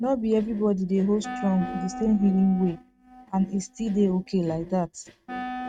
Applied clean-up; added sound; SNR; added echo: neural mask model RNNoise.